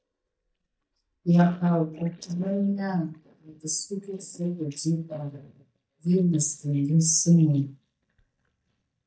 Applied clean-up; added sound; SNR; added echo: neural mask model DeepFilterNet 3.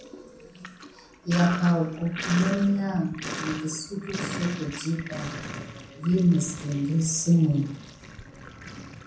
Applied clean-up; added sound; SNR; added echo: none; Sink (filling or washing); 11 dB; reverberation time 0.6 s.